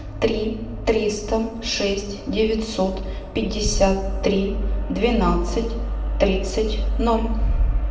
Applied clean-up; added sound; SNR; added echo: none; none; none; reverberation time 0.7 s.